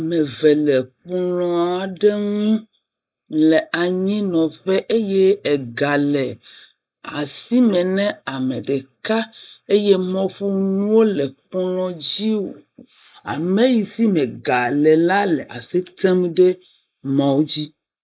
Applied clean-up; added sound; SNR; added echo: neural mask model Resemble Enhance denoiser.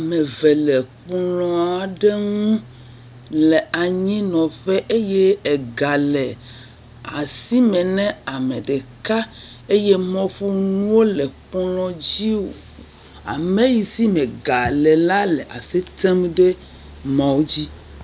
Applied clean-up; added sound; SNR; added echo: none; none; none; none.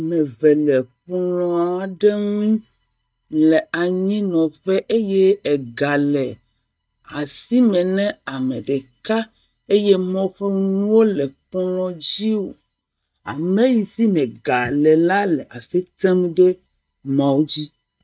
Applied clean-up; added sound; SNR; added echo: neural mask model DeepFilterNet 3.